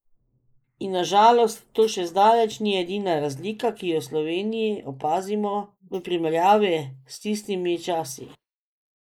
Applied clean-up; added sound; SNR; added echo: neural mask model Resemble Enhance denoiser.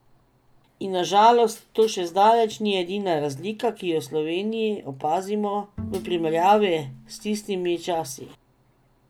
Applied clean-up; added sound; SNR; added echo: none; Bowed string instrument; 16 dB; none.